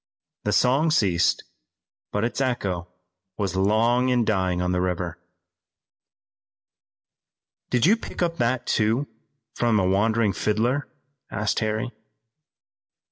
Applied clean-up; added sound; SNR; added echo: none; none; none; none.